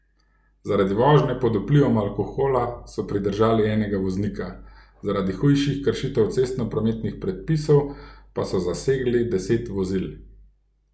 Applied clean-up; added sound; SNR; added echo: none; none; none; none.